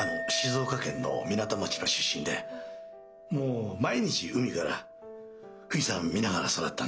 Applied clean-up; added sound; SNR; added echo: none; Chink, clink; 11 dB; none.